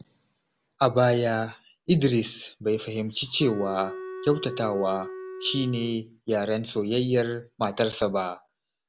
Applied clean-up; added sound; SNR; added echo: none; Wind instrument, woodwind instrument; 12 dB; none.